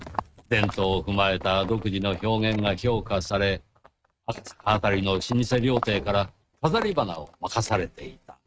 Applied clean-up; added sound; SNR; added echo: neural mask model RNNoise.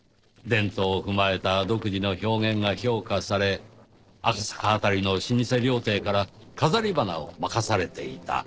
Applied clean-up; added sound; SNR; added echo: neural separator model SepFormer DNS4.